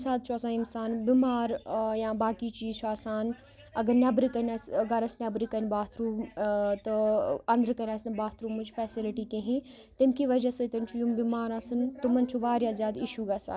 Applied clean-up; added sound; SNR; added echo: none; none; none; none.